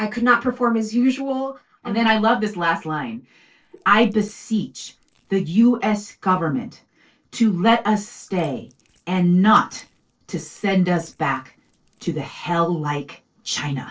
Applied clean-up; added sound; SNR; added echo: neural separator model SepFormer DNS4.